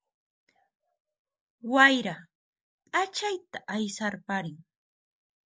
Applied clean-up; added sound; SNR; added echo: none; none; none; none.